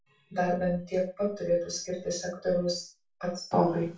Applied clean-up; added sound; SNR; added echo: none; none; none; reverberation time 0.3 s.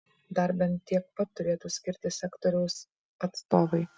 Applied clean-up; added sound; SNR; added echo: none; none; none; none.